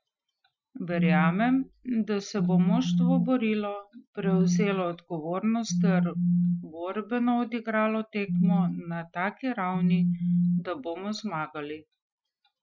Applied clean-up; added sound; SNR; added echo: classical method Wiener filter.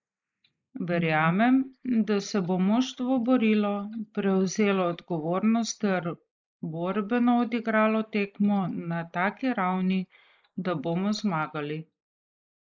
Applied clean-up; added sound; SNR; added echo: neural mask model Resemble Enhance denoiser.